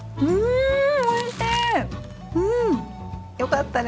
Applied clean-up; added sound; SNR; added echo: none; Crumpling, crinkling; 18 dB; none.